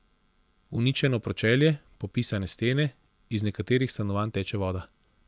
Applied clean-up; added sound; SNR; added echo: none; none; none; none.